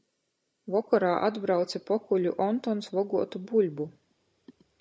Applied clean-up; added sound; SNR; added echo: none; none; none; none.